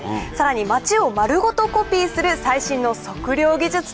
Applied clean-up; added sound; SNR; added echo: none; none; none; none.